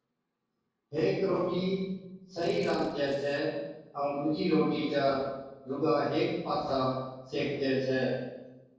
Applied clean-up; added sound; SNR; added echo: neural separator model SepFormer DNS4.